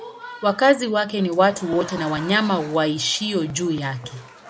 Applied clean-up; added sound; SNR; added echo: none; Applause / Crowd; 18 dB; none.